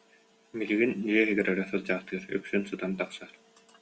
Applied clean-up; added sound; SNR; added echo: none; none; none; none.